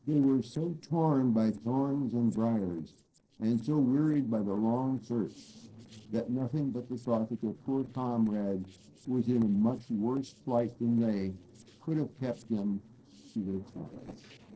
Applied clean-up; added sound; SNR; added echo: neural separator model SepFormer DNS4.